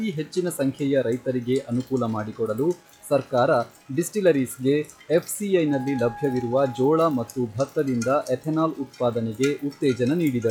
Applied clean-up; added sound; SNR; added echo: classical method log-MMSE.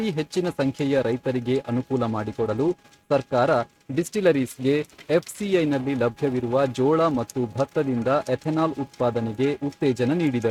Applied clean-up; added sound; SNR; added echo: neural mask model RNNoise.